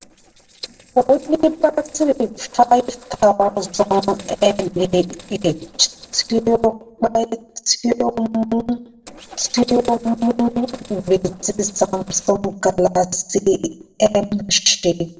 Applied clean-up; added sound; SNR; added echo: neural separator model SepFormer DNS4.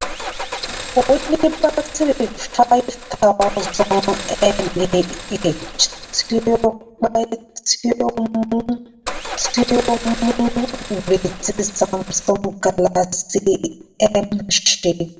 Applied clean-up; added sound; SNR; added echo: none; Car; 10 dB; reverberation time 0.3 s.